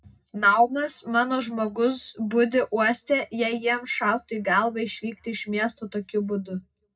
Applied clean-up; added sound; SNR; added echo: none; none; none; reverberation time 0.2 s.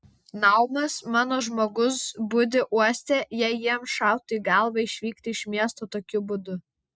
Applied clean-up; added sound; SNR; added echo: none; none; none; none.